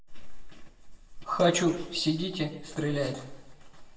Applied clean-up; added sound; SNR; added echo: none; none; none; reverberation time 0.9 s.